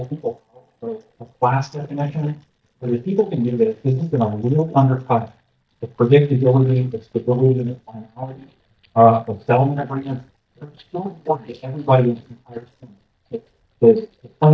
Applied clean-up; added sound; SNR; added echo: neural mask model DeepFilterNet 3.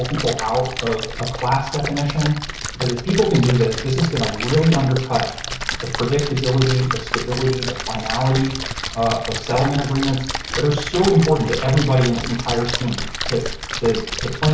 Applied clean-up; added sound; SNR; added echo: none; Splash, splatter; 7 dB; reverberation time 0.6 s.